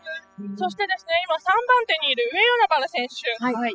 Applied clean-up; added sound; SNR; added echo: classical method spectral subtraction.